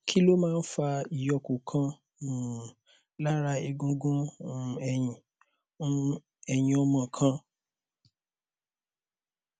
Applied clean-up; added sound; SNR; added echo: none; none; none; none.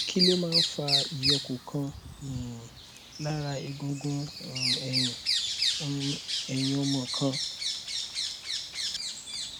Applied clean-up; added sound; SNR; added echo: none; Bird vocalization, bird call, bird song; -1 dB; none.